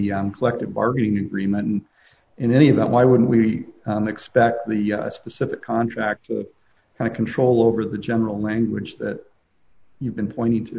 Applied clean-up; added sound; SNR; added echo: none; none; none; none.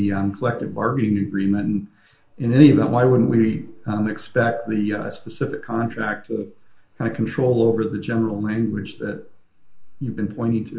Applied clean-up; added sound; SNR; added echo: none; none; none; reverberation time 0.2 s.